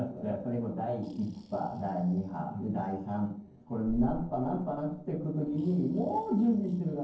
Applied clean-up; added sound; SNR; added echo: neural separator model SepFormer DNS4.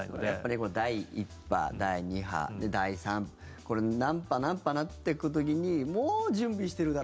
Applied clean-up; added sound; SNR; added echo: none; none; none; none.